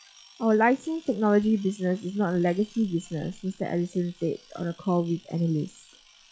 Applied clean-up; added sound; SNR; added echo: classical method log-MMSE.